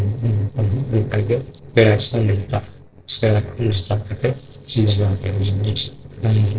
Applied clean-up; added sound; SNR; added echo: neural separator model SepFormer DNS4.